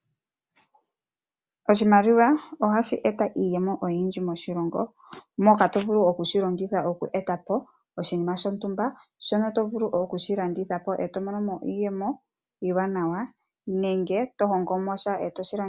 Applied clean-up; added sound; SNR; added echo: none; none; none; none.